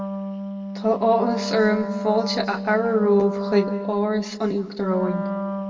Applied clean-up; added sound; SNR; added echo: none; Wind instrument, woodwind instrument; 6 dB; reverberation time 1.3 s.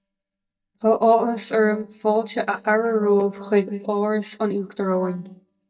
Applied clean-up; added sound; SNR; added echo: neural mask model DeepFilterNet 3.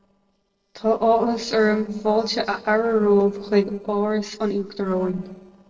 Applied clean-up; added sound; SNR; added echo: neural separator model SepFormer DNS4.